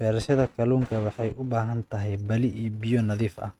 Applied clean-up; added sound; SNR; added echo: neural mask model RNNoise.